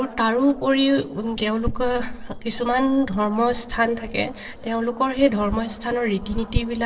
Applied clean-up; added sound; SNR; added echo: neural separator model SepFormer DNS4.